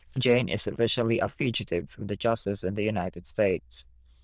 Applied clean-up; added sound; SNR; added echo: neural diffusion model UNIVERSE++.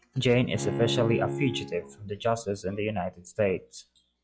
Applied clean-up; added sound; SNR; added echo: classical method log-MMSE.